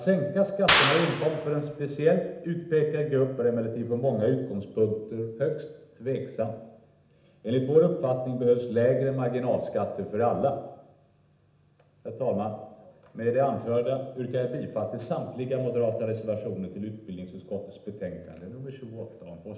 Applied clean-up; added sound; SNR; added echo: none; Clapping; 1 dB; reverberation time 0.8 s.